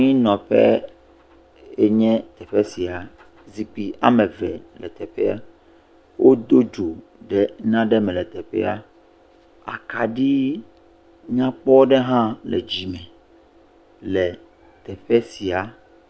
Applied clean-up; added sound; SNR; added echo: none; none; none; none.